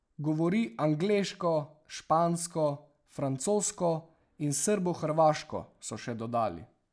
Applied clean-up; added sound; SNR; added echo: none; none; none; none.